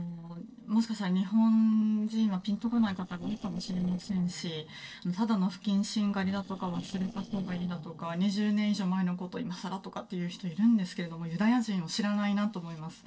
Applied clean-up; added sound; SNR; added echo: neural separator model SepFormer DNS4.